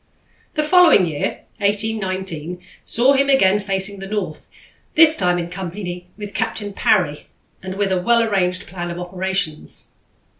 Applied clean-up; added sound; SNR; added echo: none; none; none; none.